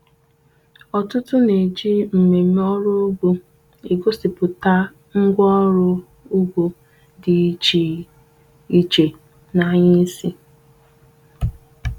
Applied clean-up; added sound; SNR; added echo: none; none; none; none.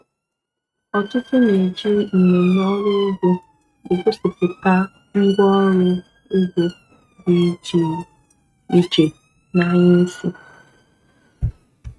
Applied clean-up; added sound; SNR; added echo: neural mask model RNNoise.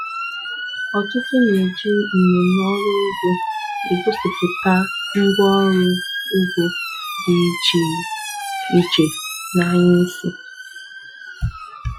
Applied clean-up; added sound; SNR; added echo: classical method Wiener filter.